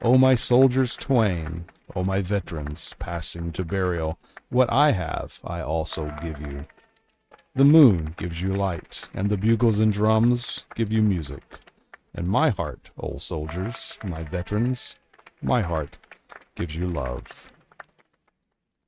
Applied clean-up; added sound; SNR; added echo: neural mask model RNNoise.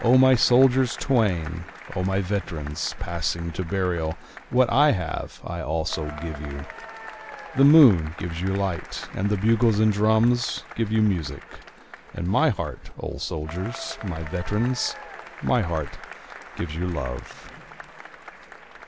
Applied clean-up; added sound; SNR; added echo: none; Applause / Crowd / Cheering; 17 dB; none.